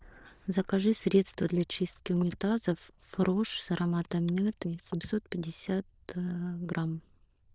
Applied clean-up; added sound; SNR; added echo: neural diffusion model UNIVERSE++.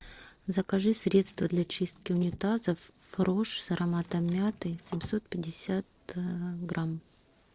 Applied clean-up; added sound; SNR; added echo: neural separator model SepFormer DNS4.